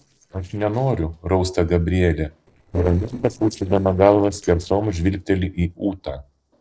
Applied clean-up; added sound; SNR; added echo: neural separator model SepFormer DNS4.